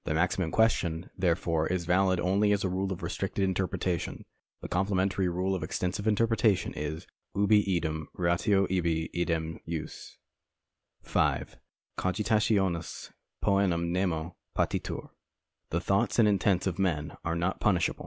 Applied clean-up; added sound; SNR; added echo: none; none; none; none.